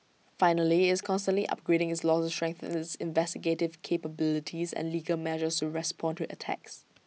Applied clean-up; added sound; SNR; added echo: none; none; none; none.